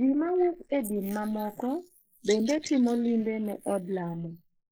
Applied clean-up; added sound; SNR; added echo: neural mask model Resemble Enhance denoiser.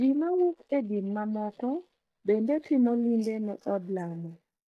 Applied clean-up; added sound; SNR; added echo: neural mask model DeepFilterNet 3.